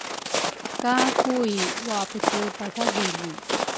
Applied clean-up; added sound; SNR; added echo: none; Walk, footsteps; -1 dB; none.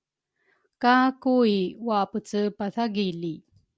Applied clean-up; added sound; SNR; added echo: none; none; none; none.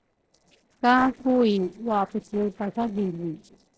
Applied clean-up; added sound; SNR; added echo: neural separator model SepFormer DNS4.